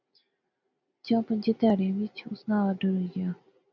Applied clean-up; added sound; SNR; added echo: none; none; none; none.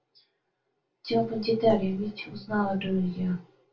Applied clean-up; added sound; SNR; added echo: none; none; none; reverberation time 0.2 s.